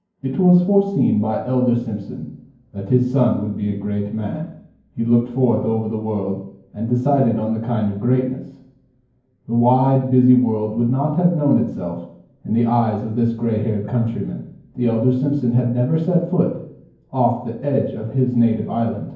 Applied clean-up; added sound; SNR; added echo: none; none; none; reverberation time 0.9 s.